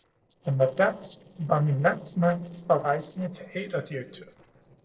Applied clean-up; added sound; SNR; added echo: neural separator model SepFormer DNS4.